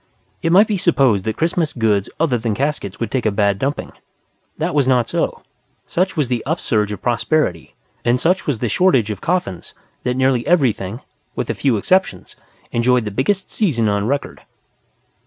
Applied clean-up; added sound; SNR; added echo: none; none; none; none.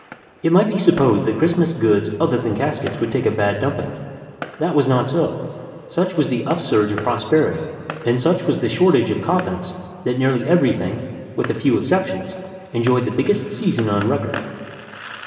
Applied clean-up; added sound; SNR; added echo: none; Fireworks; 19 dB; reverberation time 2.6 s.